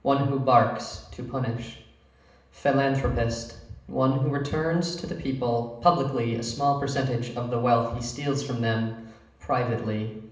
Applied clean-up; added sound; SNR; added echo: none; none; none; reverberation time 0.8 s.